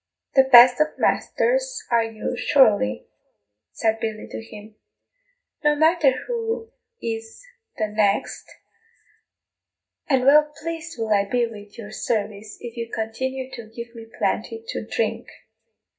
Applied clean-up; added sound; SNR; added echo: none; none; none; reverberation time 0.4 s.